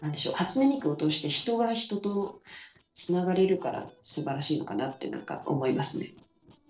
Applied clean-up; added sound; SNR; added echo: neural separator model SepFormer DNS4.